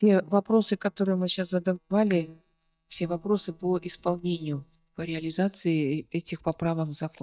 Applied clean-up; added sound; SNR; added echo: neural mask model DeepFilterNet 3.